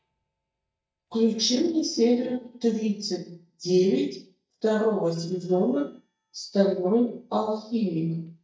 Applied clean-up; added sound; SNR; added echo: neural mask model DeepFilterNet 3.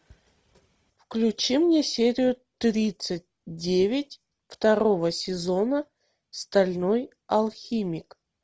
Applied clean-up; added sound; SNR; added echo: none; none; none; none.